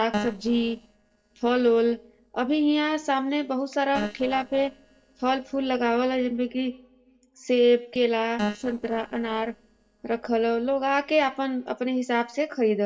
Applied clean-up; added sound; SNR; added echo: neural separator model SepFormer DNS4.